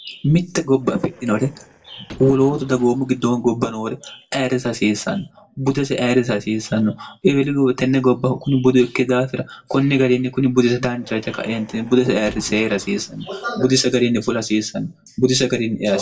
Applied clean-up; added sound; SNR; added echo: neural separator model SepFormer DNS4.